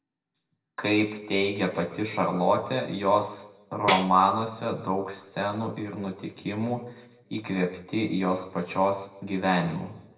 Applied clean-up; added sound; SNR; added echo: none; Tambourine; 7 dB; reverberation time 0.7 s.